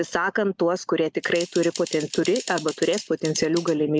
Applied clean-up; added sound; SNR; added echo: none; Typing; 15 dB; none.